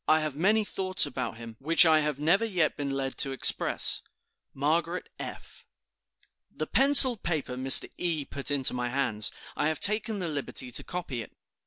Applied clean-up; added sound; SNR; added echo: none; none; none; none.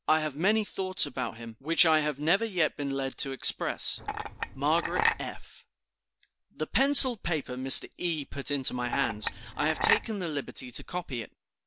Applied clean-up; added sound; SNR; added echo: none; Chink, clink; 1 dB; none.